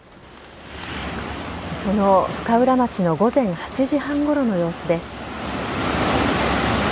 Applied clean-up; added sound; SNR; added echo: none; none; none; none.